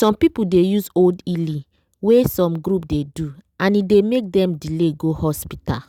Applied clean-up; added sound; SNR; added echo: none; none; none; none.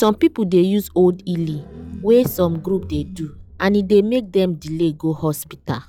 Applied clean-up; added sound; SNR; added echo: classical method log-MMSE.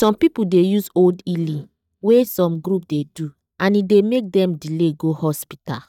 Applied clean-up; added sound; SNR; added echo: neural mask model DeepFilterNet 3.